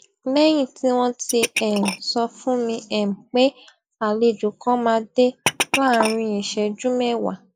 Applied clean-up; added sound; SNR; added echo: neural mask model Resemble Enhance denoiser.